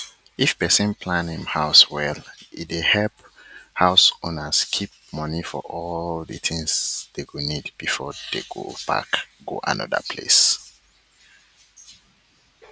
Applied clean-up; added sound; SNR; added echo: none; none; none; none.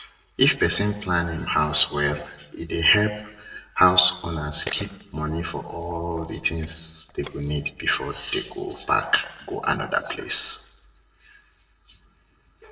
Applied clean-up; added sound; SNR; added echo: neural separator model SepFormer DNS4.